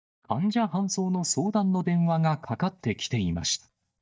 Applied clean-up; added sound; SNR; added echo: neural mask model DeepFilterNet 3.